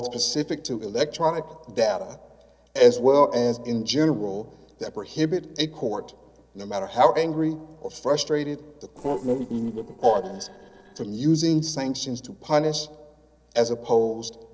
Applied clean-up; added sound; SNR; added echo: neural separator model SepFormer DNS4.